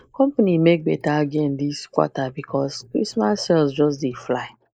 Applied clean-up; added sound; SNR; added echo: neural mask model Resemble Enhance denoiser.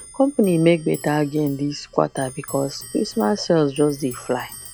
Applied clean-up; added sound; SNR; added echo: none; Clock; 19 dB; none.